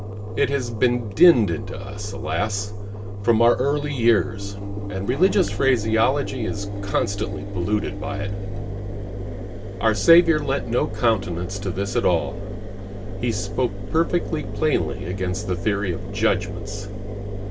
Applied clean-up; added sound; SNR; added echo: none; Engine; 6 dB; reverberation time 0.2 s.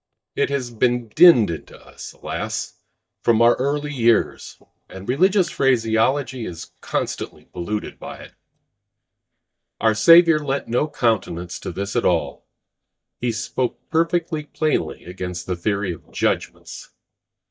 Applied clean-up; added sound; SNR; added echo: neural mask model DeepFilterNet 3.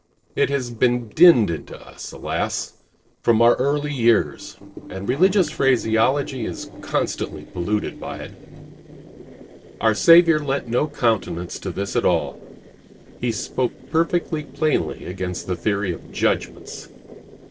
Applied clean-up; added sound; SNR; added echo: neural separator model SepFormer DNS4.